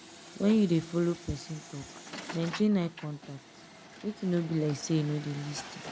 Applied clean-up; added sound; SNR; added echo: none; Truck; 15 dB; none.